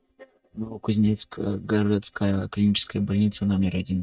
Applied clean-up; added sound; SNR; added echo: neural mask model DeepFilterNet 3.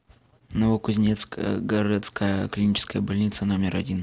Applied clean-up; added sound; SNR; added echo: none; none; none; none.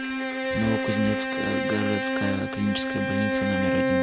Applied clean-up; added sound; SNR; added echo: none; Bowed string instrument; -2 dB; none.